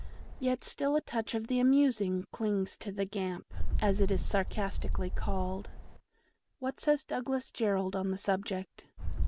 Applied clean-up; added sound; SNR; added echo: none; Bird; 3 dB; none.